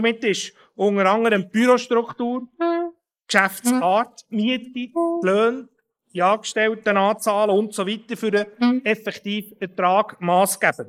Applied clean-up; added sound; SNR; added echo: neural mask model Resemble Enhance denoiser.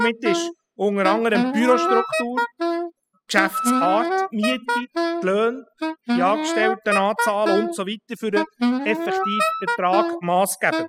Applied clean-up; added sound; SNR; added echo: classical method spectral subtraction.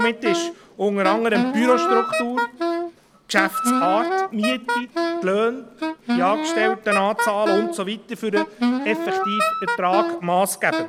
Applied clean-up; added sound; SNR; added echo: none; Wind instrument, woodwind instrument + Wind instrument, woodwind instrument; 1 dB; none.